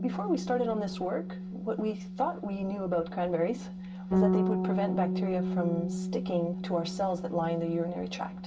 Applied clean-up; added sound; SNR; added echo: none; Bass guitar; 1 dB; reverberation time 0.2 s.